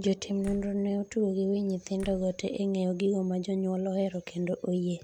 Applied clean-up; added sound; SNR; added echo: none; Slam; 19 dB; none.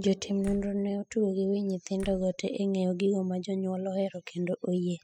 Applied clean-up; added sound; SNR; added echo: classical method spectral subtraction.